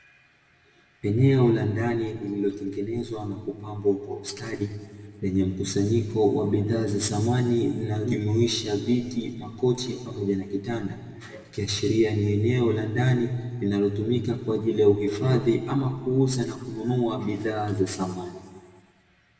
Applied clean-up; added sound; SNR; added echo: none; none; none; reverberation time 1.4 s.